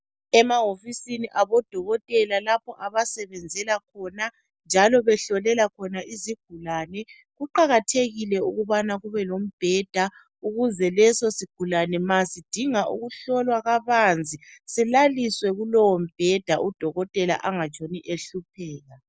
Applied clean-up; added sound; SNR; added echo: none; none; none; none.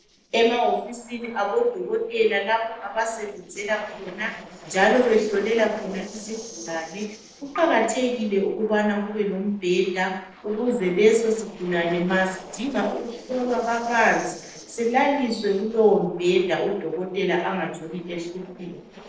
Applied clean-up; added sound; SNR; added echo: neural separator model SepFormer DNS4.